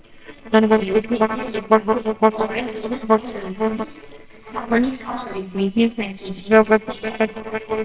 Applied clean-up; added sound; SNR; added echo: neural separator model SepFormer WHAMR!.